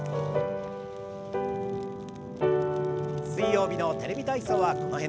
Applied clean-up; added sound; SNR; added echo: none; Fire; 13 dB; none.